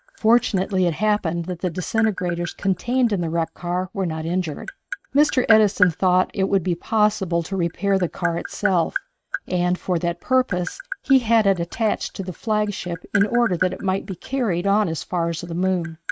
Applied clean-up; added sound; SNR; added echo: neural mask model RNNoise.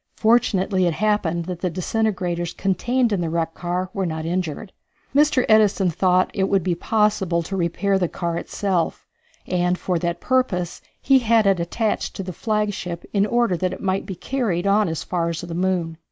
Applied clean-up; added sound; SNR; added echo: none; none; none; none.